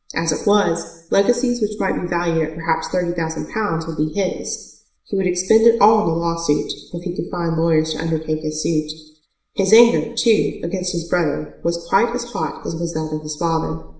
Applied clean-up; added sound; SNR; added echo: none; none; none; reverberation time 0.7 s.